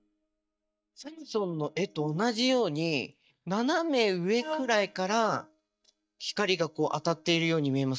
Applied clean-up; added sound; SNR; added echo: neural mask model DeepFilterNet 3.